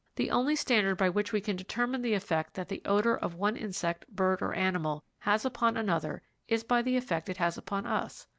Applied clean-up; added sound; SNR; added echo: none; none; none; none.